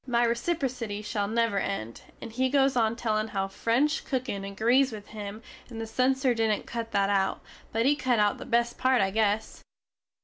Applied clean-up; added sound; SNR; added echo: none; none; none; none.